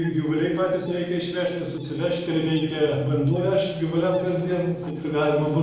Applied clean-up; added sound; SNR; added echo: neural separator model SepFormer DNS4.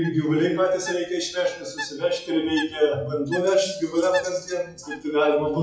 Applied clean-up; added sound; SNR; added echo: classical method WPE with log-MMSE.